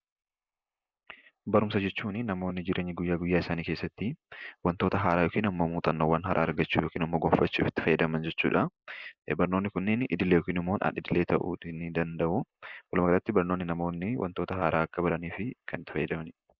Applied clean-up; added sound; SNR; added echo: neural mask model Resemble Enhance denoiser.